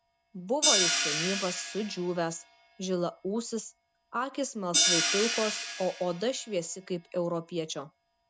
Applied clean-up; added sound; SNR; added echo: none; Hi-hat; 0 dB; none.